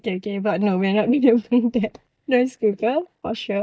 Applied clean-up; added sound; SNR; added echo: neural mask model DeepFilterNet 3.